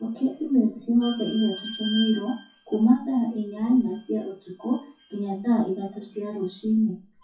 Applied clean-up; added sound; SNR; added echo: classical method WPE with log-MMSE.